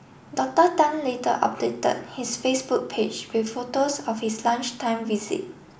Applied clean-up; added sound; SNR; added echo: none; none; none; none.